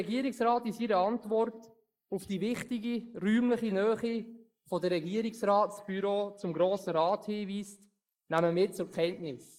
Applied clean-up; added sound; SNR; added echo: neural mask model Resemble Enhance denoiser.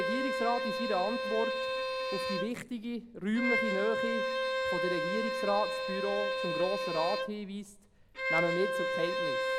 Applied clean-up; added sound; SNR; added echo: none; Bowed string instrument; -2 dB; none.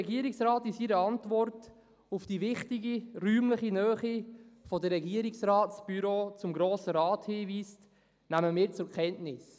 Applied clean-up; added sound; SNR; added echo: none; none; none; none.